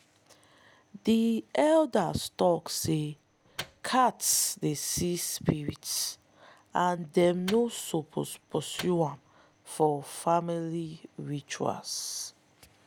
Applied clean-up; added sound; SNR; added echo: none; Microwave oven; 17 dB; none.